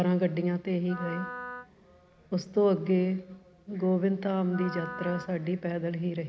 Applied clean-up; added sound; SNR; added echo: none; Wind instrument, woodwind instrument; 14 dB; none.